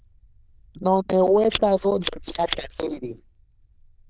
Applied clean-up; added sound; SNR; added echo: neural diffusion model UNIVERSE++.